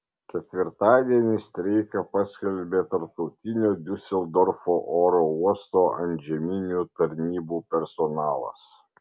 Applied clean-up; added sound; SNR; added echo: none; none; none; none.